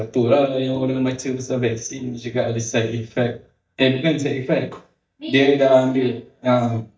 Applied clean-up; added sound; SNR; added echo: neural mask model DeepFilterNet 3.